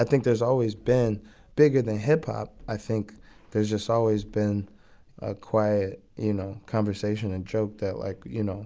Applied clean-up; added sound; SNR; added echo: none; none; none; none.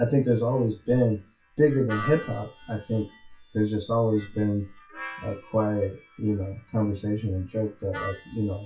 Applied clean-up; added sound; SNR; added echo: classical method WPE with log-MMSE.